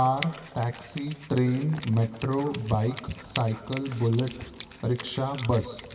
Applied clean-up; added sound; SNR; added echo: none; Wind instrument, woodwind instrument; 16 dB; reverberation time 1.4 s.